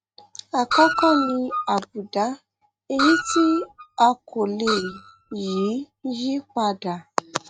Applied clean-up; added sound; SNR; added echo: neural mask model RNNoise.